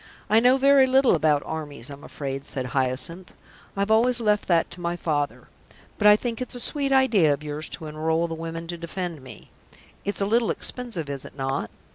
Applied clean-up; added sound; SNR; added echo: none; none; none; none.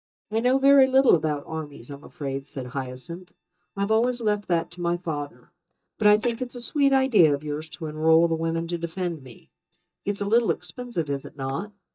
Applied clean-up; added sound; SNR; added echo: neural mask model DeepFilterNet 3.